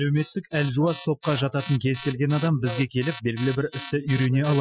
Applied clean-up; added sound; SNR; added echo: classical method Wiener filter.